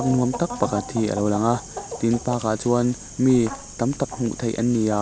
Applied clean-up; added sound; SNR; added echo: none; Chicken, rooster; 13 dB; none.